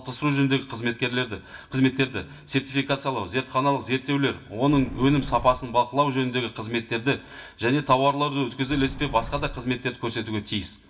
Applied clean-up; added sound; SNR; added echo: none; Sliding door; 11 dB; reverberation time 0.2 s.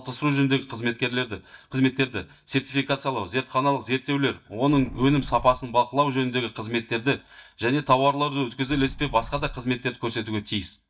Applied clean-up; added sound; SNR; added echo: neural mask model DeepFilterNet 3.